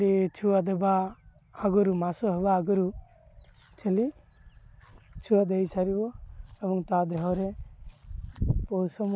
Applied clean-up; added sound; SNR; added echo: none; none; none; none.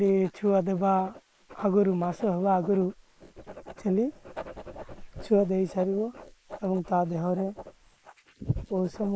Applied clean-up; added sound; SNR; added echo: neural mask model Resemble Enhance denoiser.